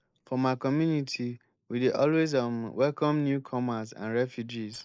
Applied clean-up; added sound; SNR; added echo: neural mask model Resemble Enhance denoiser.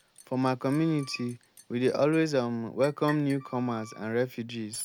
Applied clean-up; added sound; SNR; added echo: none; Liquid + Wind instrument, woodwind instrument; 19 dB; none.